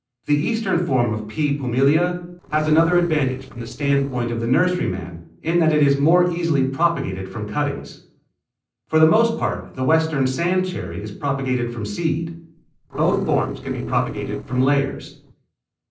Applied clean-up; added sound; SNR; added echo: neural separator model SepFormer DNS4.